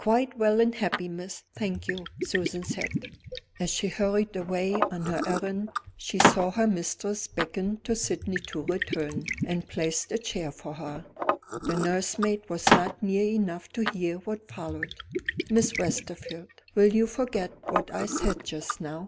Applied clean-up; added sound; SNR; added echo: none; Liquid; 4 dB; none.